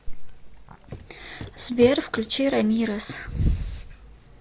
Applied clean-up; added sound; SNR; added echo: none; Walk, footsteps; 15 dB; none.